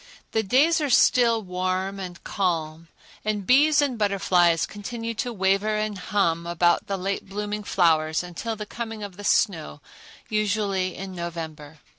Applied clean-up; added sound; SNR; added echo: none; none; none; none.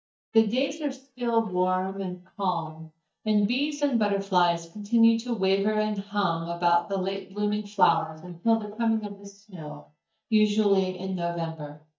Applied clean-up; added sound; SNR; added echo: neural mask model DeepFilterNet 3.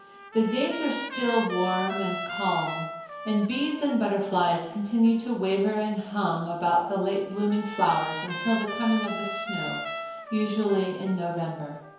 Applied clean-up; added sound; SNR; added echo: none; Trumpet; 10 dB; reverberation time 0.9 s.